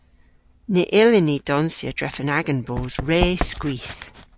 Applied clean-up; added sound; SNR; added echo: none; Run; 11 dB; none.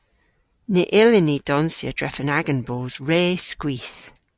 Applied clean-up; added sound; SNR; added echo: none; none; none; none.